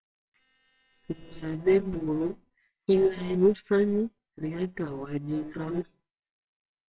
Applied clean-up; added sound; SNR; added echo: neural separator model SepFormer WHAMR!.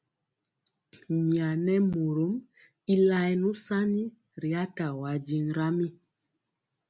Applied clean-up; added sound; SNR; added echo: none; none; none; none.